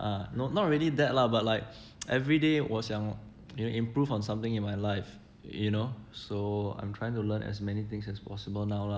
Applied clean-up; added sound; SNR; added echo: none; none; none; none.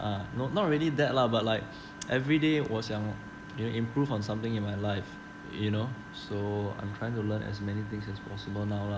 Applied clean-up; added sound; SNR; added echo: none; Engine; 15 dB; none.